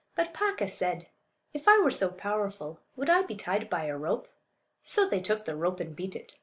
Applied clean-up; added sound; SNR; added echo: none; none; none; none.